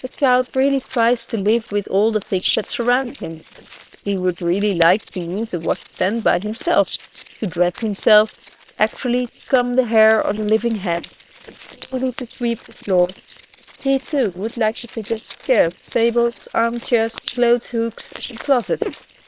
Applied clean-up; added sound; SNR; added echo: neural separator model SepFormer WHAM!.